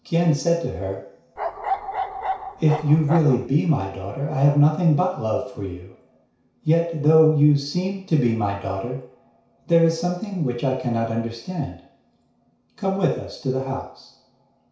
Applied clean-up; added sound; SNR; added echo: none; Bark; 6 dB; reverberation time 0.6 s.